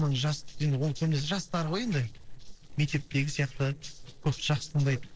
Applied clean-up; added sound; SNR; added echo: neural separator model SepFormer DNS4.